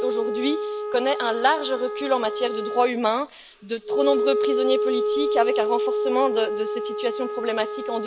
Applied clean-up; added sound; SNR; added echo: none; Wind instrument, woodwind instrument; 1 dB; none.